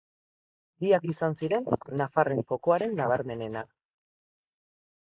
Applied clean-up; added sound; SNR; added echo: neural mask model Resemble Enhance denoiser.